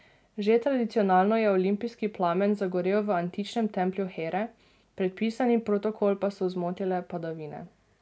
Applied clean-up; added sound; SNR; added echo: none; none; none; none.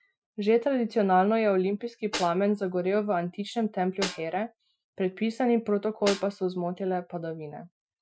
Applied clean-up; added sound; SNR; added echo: classical method Wiener filter.